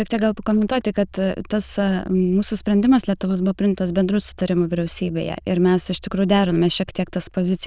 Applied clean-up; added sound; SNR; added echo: neural diffusion model UNIVERSE++.